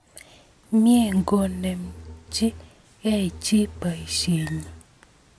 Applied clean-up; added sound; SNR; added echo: none; Bowed string instrument; 17 dB; none.